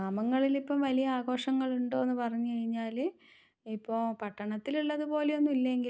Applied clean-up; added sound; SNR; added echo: none; none; none; none.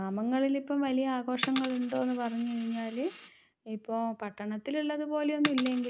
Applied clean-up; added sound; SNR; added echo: none; Coin (dropping); 11 dB; none.